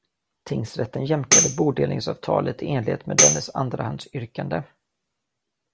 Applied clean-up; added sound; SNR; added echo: none; Tambourine; -3 dB; none.